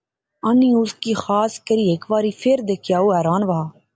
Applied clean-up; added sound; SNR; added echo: none; none; none; none.